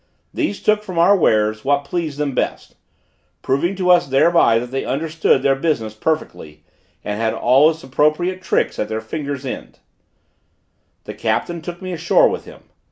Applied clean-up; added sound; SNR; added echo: none; none; none; none.